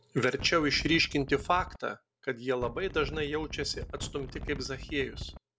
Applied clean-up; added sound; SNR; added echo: none; Wind; 10 dB; none.